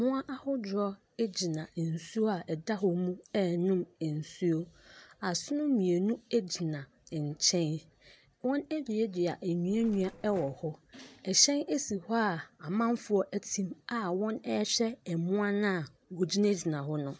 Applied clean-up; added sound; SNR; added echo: none; Mechanisms; 20 dB; none.